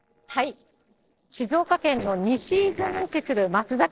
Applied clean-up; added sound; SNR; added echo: neural separator model SepFormer DNS4.